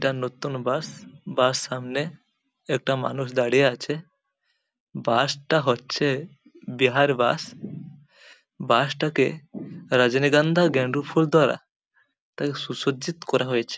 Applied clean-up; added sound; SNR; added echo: none; none; none; none.